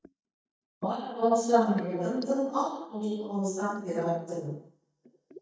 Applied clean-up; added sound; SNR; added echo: neural mask model DeepFilterNet 3.